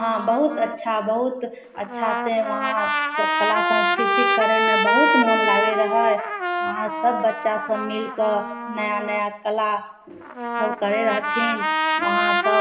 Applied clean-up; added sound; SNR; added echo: none; Trumpet; 0 dB; reverberation time 0.7 s.